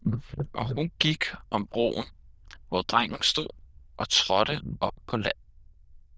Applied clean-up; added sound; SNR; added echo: neural diffusion model UNIVERSE++.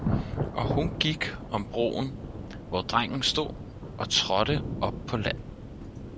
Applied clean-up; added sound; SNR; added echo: none; Thunder / Rain; 4 dB; none.